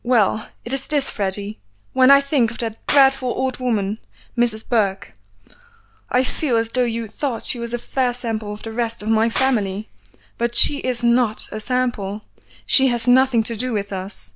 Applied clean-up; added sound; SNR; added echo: none; Clapping; 16 dB; none.